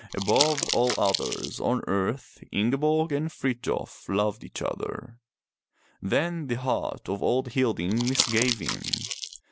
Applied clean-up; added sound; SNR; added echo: none; Crumpling, crinkling; 3 dB; none.